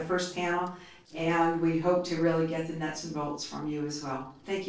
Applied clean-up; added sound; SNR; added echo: neural separator model SepFormer DNS4.